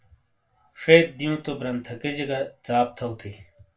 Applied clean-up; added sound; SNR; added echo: none; none; none; reverberation time 0.2 s.